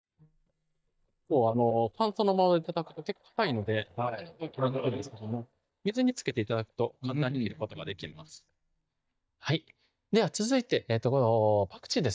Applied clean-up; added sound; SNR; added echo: neural mask model DeepFilterNet 3.